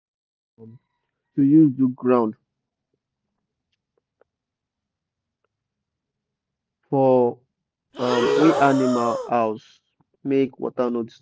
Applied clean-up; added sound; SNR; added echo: none; Breathing; 1 dB; none.